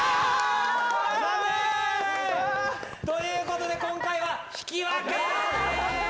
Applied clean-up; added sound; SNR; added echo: none; none; none; none.